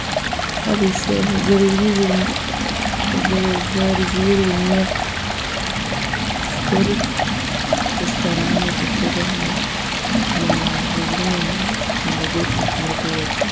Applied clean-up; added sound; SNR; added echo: none; Stream; -2 dB; none.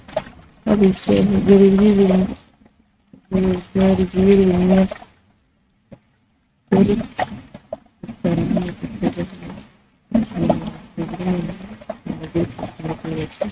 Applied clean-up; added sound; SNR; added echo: neural mask model RNNoise.